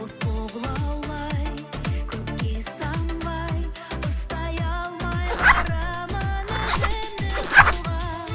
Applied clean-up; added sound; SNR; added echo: none; Zipper (clothing); -5 dB; none.